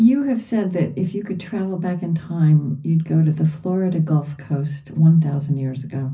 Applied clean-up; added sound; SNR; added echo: none; none; none; reverberation time 0.4 s.